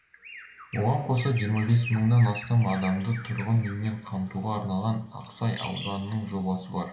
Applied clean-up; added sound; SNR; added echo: none; Bird vocalization, bird call, bird song; 17 dB; reverberation time 0.5 s.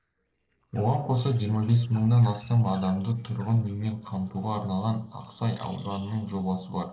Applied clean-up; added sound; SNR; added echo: neural separator model SepFormer DNS4.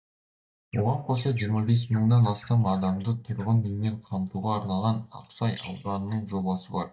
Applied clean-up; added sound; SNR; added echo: neural mask model DeepFilterNet 3.